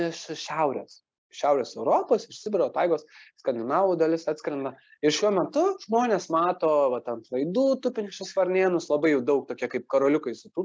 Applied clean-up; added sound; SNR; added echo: none; none; none; none.